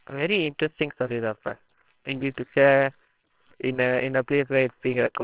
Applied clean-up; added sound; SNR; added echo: neural separator model SepFormer WHAMR!.